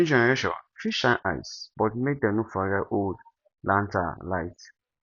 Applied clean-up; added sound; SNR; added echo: none; none; none; none.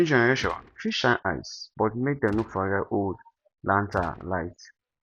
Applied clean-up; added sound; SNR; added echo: none; Gunshot, gunfire; 19 dB; none.